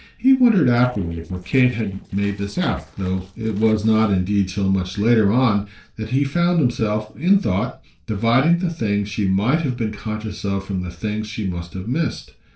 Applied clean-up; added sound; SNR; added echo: neural separator model SepFormer DNS4.